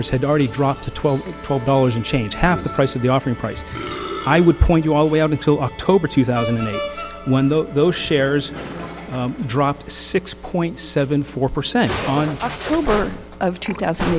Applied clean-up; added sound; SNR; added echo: none; Musical instrument; 12 dB; none.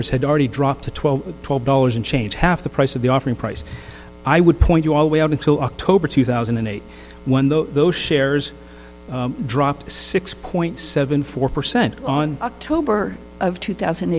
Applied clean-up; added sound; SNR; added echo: none; none; none; none.